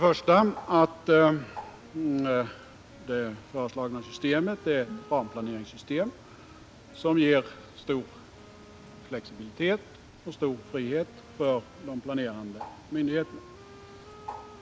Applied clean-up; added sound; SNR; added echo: none; Wind instrument, woodwind instrument + Bird; 19 dB; none.